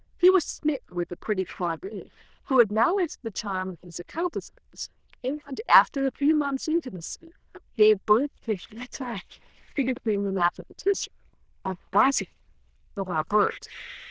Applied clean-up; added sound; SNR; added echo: neural diffusion model UNIVERSE++.